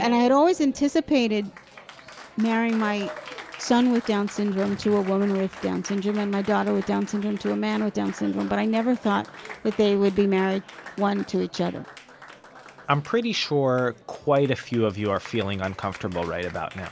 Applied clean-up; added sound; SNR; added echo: none; Applause; 18 dB; none.